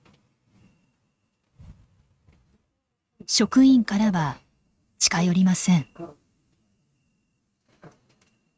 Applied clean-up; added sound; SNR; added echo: neural mask model RNNoise.